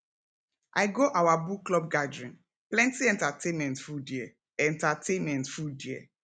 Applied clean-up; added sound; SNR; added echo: none; none; none; none.